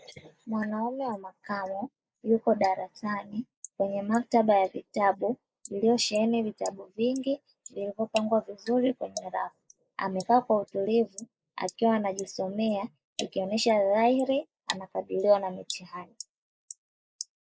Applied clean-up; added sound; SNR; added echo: neural mask model Resemble Enhance denoiser.